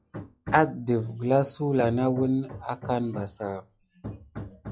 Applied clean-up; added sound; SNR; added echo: classical method log-MMSE.